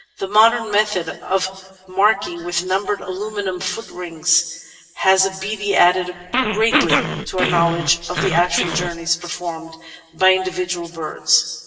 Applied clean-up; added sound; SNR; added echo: none; Growling; 1 dB; reverberation time 1.4 s.